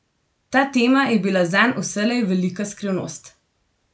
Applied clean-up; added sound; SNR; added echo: none; none; none; none.